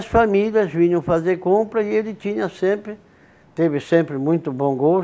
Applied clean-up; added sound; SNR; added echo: none; none; none; none.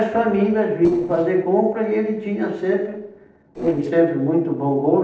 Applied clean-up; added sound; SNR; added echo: neural separator model SepFormer DNS4.